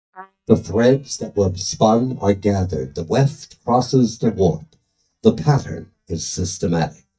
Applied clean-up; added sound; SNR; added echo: neural mask model DeepFilterNet 3.